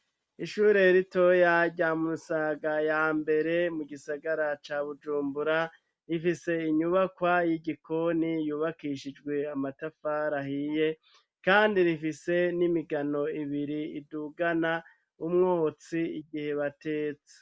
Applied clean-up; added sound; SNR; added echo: none; none; none; none.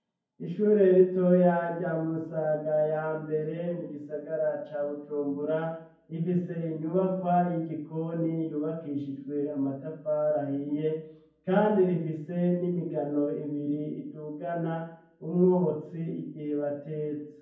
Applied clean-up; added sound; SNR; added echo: none; none; none; reverberation time 0.9 s.